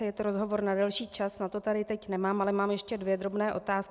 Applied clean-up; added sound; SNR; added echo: none; none; none; none.